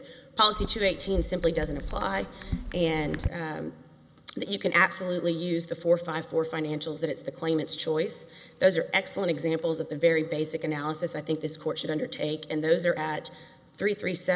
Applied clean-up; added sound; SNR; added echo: none; Chatter / Chirp, tweet / Car passing by / Typing; 8 dB; none.